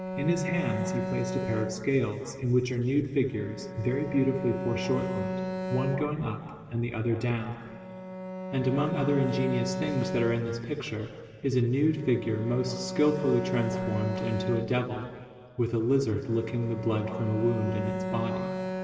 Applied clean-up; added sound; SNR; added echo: none; Bowed string instrument; 6 dB; reverberation time 2.5 s.